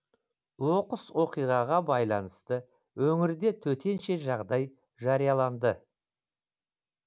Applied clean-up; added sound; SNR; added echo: none; none; none; none.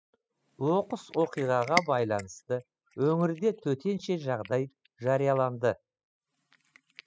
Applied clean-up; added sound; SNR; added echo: classical method spectral subtraction.